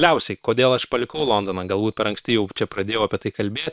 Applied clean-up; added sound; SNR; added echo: neural separator model SepFormer WHAM!.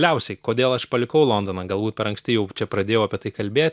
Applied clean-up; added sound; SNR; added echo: none; none; none; none.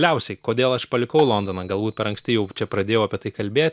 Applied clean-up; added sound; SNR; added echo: none; Marimba, xylophone; 15 dB; none.